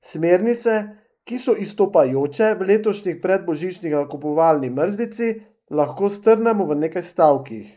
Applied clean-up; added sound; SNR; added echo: neural mask model Resemble Enhance denoiser.